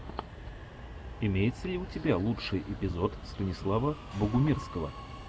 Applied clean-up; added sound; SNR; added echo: none; Subway, metro, underground; 12 dB; none.